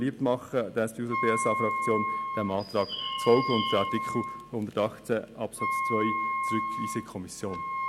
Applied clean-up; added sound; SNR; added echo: none; Wind instrument, woodwind instrument + Bird; 3 dB; none.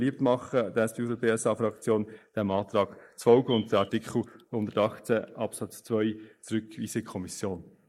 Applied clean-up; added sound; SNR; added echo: neural mask model Resemble Enhance denoiser.